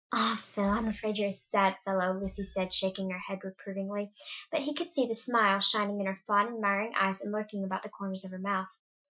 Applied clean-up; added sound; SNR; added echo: classical method Wiener filter.